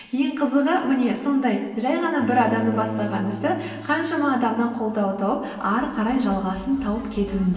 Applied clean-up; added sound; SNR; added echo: none; Bowed string instrument; 16 dB; reverberation time 1.4 s.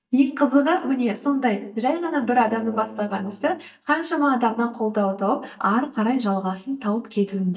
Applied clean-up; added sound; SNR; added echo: neural mask model DeepFilterNet 3.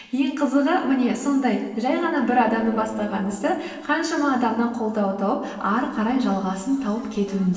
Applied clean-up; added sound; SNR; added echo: neural separator model SepFormer DNS4.